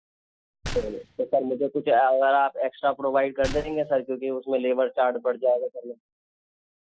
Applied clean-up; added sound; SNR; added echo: classical method Wiener filter.